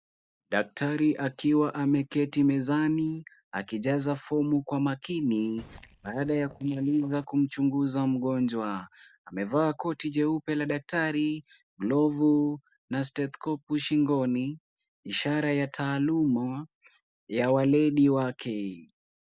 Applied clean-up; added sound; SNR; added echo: neural mask model DeepFilterNet 3.